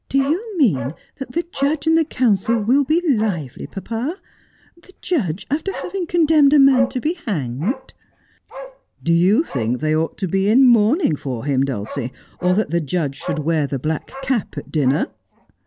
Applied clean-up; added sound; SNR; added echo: none; Bark; 17 dB; none.